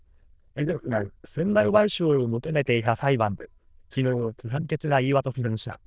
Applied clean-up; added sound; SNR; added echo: neural diffusion model UNIVERSE++.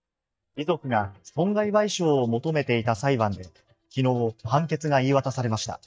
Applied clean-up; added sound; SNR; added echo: neural mask model DeepFilterNet 3.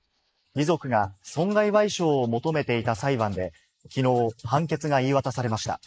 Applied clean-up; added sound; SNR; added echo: neural mask model Resemble Enhance denoiser.